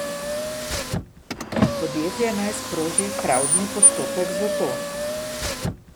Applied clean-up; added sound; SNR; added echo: none; Car; -4 dB; none.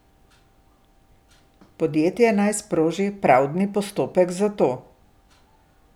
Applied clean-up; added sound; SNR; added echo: none; none; none; none.